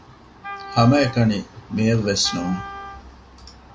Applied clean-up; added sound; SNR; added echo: none; Wind instrument, woodwind instrument; 15 dB; none.